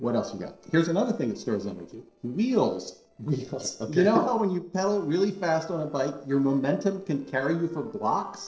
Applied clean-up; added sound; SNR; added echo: neural separator model SepFormer DNS4.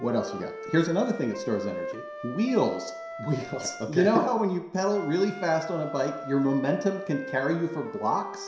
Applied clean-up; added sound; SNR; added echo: none; Wind instrument, woodwind instrument; 12 dB; reverberation time 0.7 s.